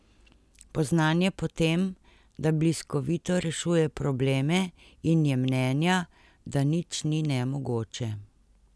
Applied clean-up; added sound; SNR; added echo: none; none; none; none.